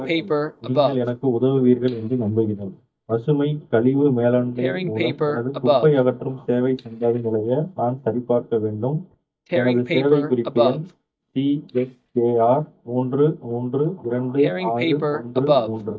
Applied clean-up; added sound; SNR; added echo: neural mask model DeepFilterNet 3.